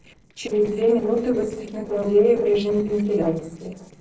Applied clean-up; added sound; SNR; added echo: neural separator model SepFormer DNS4.